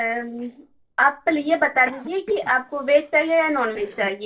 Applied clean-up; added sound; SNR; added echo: neural separator model SepFormer DNS4.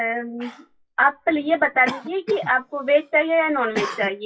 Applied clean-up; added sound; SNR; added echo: classical method WPE with log-MMSE.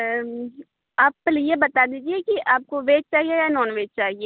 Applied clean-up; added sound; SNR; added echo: none; none; none; none.